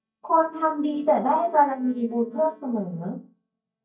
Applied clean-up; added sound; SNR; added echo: neural mask model DeepFilterNet 3.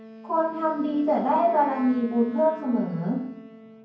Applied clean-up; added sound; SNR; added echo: none; Wind instrument, woodwind instrument; 17 dB; reverberation time 0.9 s.